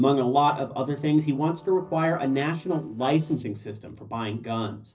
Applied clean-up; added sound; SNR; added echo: neural separator model SepFormer DNS4.